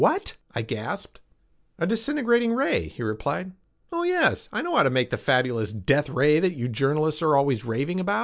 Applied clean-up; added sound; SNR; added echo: none; none; none; none.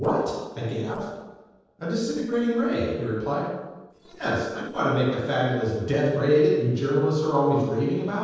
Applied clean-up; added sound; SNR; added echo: neural separator model SepFormer DNS4.